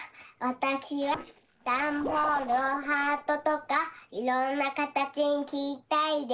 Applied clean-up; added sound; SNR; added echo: neural separator model SepFormer DNS4.